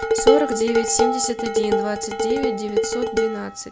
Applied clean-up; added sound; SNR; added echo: none; Dishes, pots, and pans; -4 dB; none.